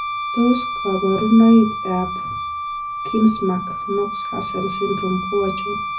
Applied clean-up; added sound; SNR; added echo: none; Wind instrument, woodwind instrument; 6 dB; reverberation time 0.4 s.